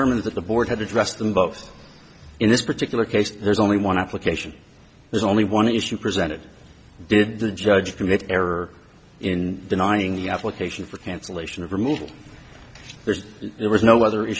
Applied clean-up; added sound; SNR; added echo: none; none; none; none.